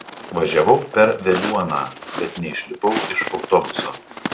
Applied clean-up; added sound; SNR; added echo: none; Walk, footsteps; 9 dB; none.